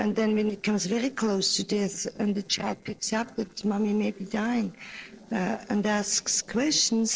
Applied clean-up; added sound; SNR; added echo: neural separator model SepFormer DNS4.